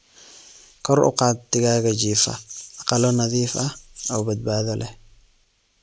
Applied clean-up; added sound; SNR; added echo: none; none; none; none.